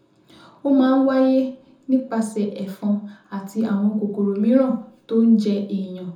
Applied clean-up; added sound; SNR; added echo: none; none; none; reverberation time 0.5 s.